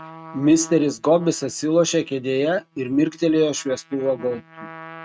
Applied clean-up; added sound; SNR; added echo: neural mask model RNNoise.